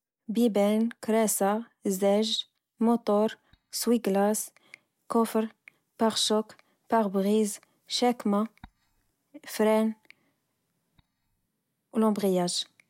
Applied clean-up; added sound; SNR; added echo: neural mask model DeepFilterNet 3.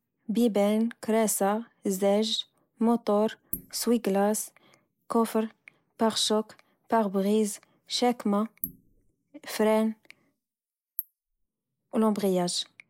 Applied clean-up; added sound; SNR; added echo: neural mask model Resemble Enhance denoiser.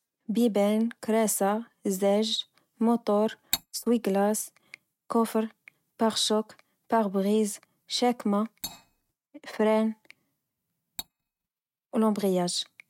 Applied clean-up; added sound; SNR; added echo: neural mask model RNNoise.